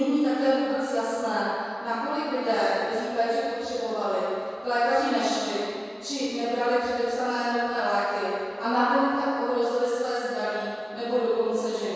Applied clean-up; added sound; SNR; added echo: none; none; none; reverberation time 2.2 s.